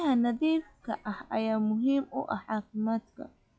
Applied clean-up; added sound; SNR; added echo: classical method log-MMSE.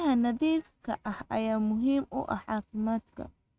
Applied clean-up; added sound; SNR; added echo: neural mask model RNNoise.